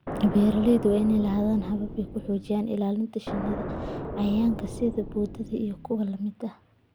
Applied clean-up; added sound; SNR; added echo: none; Explosion; 9 dB; none.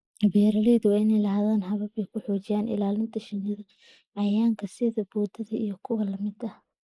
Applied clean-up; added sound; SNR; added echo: neural mask model Resemble Enhance denoiser.